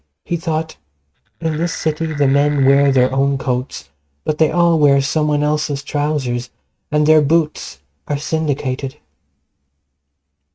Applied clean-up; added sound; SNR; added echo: neural mask model RNNoise.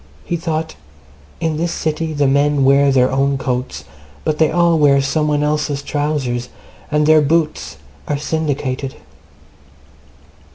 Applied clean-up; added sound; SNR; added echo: none; none; none; none.